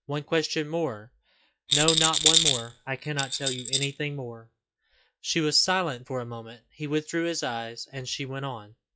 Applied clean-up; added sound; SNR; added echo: classical method log-MMSE.